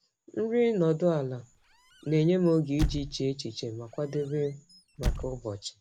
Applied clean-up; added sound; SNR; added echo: none; Squeak / Slam; 8 dB; none.